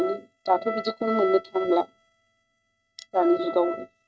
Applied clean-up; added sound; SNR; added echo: neural mask model RNNoise.